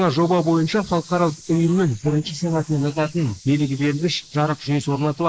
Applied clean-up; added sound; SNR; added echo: neural mask model Resemble Enhance denoiser.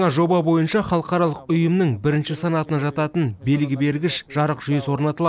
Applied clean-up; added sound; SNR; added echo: none; none; none; none.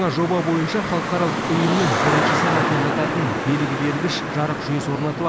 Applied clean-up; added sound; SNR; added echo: none; Traffic noise, roadway noise; 0 dB; none.